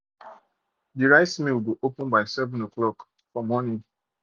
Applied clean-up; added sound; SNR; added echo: none; none; none; none.